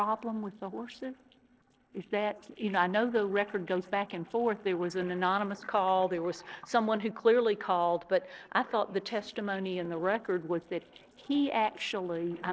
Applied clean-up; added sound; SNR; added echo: neural separator model SepFormer DNS4.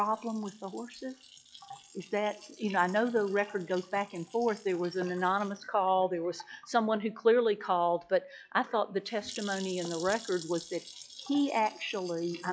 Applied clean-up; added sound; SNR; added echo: classical method log-MMSE.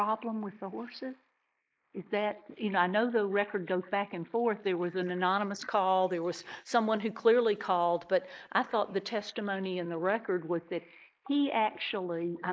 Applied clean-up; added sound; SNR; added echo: neural mask model Resemble Enhance denoiser.